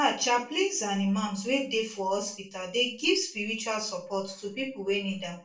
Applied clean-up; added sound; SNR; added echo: none; none; none; reverberation time 0.3 s.